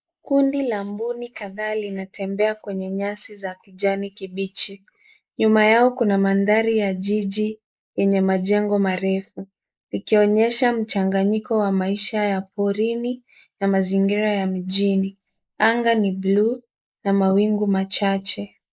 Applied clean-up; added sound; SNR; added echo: neural mask model Resemble Enhance denoiser.